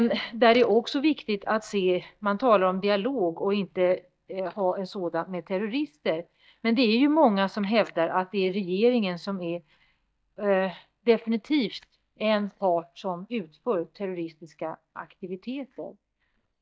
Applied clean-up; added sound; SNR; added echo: neural mask model DeepFilterNet 3.